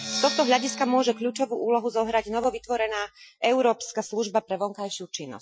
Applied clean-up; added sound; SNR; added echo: classical method Wiener filter.